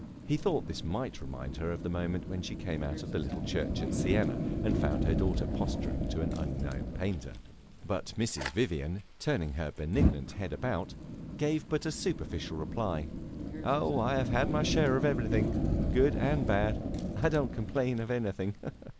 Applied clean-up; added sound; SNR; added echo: none; Fire; 2 dB; none.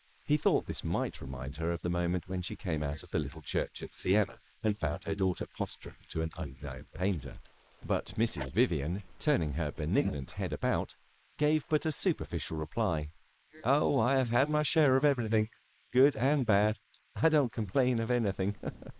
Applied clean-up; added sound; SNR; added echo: neural mask model Resemble Enhance denoiser.